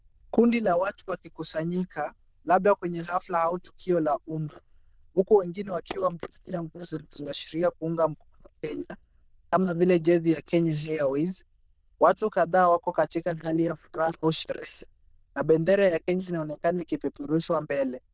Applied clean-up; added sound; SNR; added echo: neural diffusion model UNIVERSE++.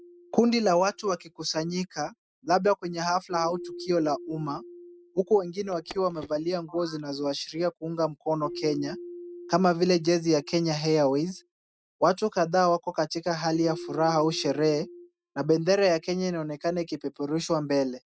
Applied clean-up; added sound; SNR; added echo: neural mask model RNNoise.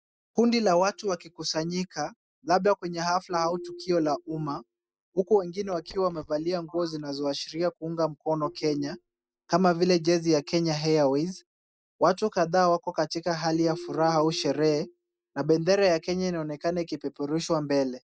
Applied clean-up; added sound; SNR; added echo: neural mask model DeepFilterNet 3.